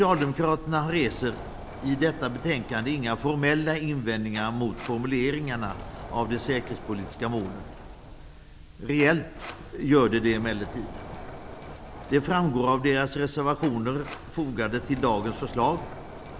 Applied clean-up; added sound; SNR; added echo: none; Sliding door; 14 dB; none.